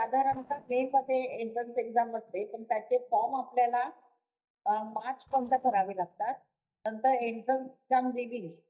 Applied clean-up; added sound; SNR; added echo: neural mask model DeepFilterNet 3.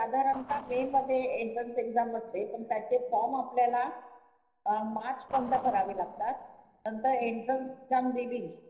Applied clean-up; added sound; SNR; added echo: neural separator model SepFormer DNS4.